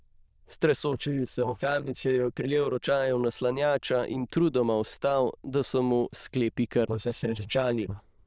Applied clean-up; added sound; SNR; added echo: neural diffusion model UNIVERSE++.